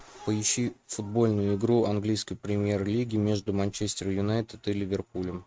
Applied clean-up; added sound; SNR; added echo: neural mask model RNNoise.